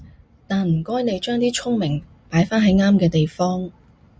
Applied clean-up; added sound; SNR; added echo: none; none; none; none.